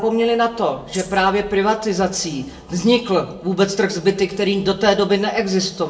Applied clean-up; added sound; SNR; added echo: none; Rattle (instrument); 16 dB; reverberation time 0.5 s.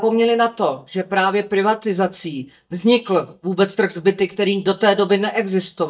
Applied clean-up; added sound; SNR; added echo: neural mask model DeepFilterNet 3.